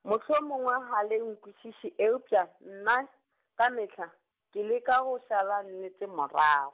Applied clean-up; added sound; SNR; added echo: none; none; none; none.